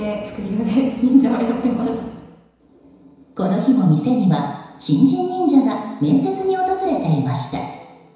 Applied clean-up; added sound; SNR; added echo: none; none; none; reverberation time 1.0 s.